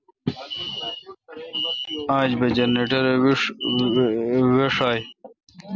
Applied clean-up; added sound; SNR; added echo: none; none; none; none.